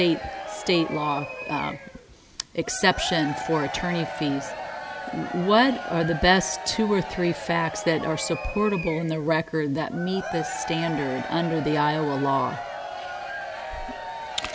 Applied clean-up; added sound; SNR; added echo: none; Crowd / Cheering; 8 dB; none.